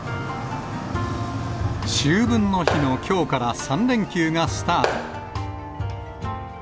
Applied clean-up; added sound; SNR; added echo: none; Clapping; 6 dB; none.